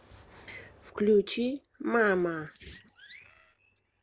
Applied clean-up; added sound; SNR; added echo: neural separator model SepFormer DNS4.